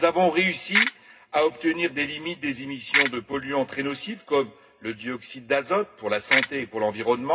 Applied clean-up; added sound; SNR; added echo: none; Ratchet, pawl; -2 dB; reverberation time 0.2 s.